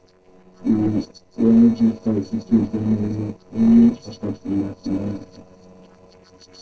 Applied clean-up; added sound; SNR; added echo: neural separator model SepFormer DNS4.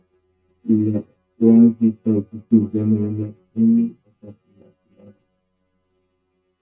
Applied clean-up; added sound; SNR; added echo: neural mask model DeepFilterNet 3.